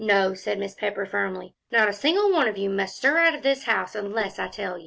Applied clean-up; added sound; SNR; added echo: none; Tap; 18 dB; none.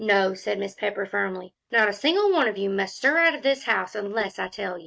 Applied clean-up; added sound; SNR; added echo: neural mask model RNNoise.